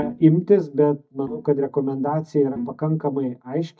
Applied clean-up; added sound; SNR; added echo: neural mask model DeepFilterNet 3.